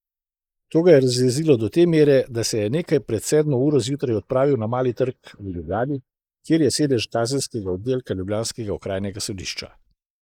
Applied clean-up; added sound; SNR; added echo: neural mask model Resemble Enhance denoiser.